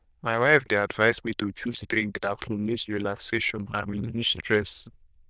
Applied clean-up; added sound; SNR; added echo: neural diffusion model UNIVERSE++.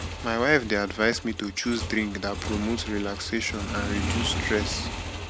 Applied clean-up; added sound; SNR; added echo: none; Motorcycle / Engine; 5 dB; none.